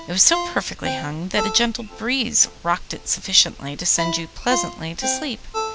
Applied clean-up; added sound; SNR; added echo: none; Ringtone; 8 dB; none.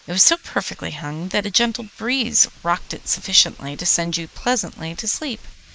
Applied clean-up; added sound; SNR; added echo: neural mask model Resemble Enhance denoiser.